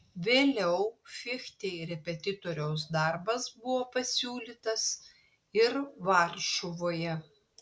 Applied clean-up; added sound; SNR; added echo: none; none; none; none.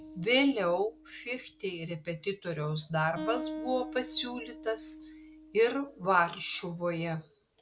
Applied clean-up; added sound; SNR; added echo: none; Acoustic guitar; 14 dB; none.